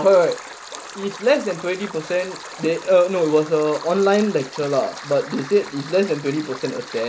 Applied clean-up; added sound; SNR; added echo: none; Stream; 15 dB; none.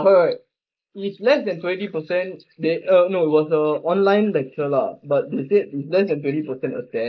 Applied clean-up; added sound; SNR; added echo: neural mask model Resemble Enhance denoiser.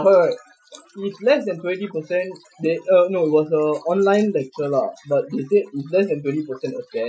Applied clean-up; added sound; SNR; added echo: classical method Wiener filter.